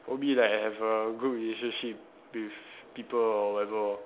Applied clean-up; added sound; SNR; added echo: none; none; none; none.